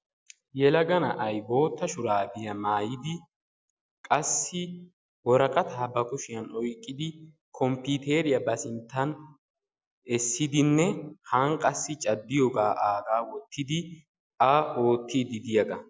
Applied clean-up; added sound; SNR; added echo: none; none; none; none.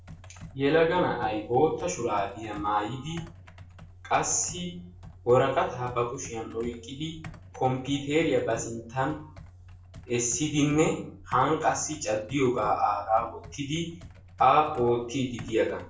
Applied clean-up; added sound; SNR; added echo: none; Computer keyboard; 18 dB; reverberation time 0.3 s.